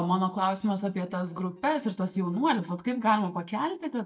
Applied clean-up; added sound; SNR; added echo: neural mask model DeepFilterNet 3.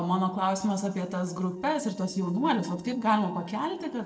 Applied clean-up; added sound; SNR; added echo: neural separator model SepFormer DNS4.